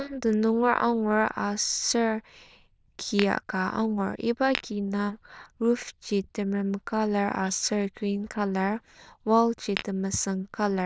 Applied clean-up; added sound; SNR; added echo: neural diffusion model UNIVERSE++.